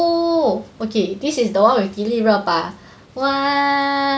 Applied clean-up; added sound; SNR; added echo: none; none; none; none.